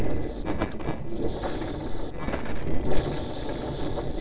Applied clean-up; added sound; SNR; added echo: neural separator model SepFormer DNS4.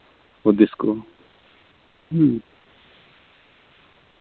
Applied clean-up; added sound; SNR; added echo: none; none; none; none.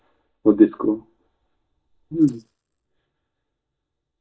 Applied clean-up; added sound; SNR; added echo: neural mask model DeepFilterNet 3.